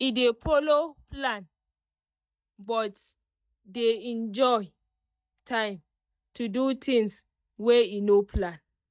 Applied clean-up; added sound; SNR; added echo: neural mask model DeepFilterNet 3.